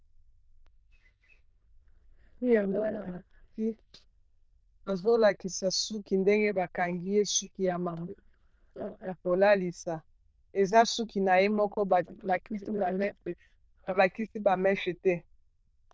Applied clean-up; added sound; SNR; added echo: neural diffusion model UNIVERSE++.